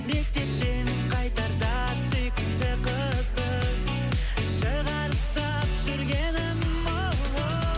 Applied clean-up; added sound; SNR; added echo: none; none; none; none.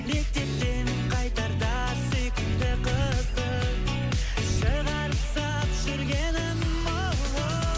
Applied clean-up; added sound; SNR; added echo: none; Bird vocalization, bird call, bird song; 11 dB; none.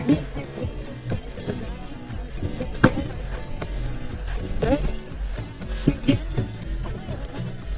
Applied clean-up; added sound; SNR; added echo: neural mask model DeepFilterNet 3.